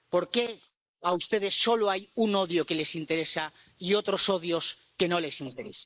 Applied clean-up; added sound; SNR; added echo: neural mask model Resemble Enhance denoiser.